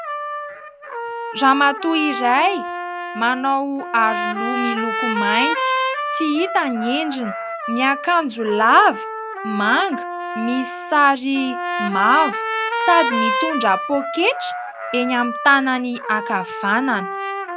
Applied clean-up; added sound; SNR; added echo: none; Trumpet; 5 dB; none.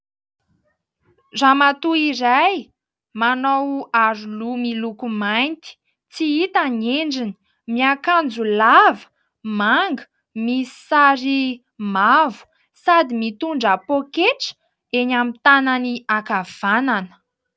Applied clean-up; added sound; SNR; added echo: none; none; none; none.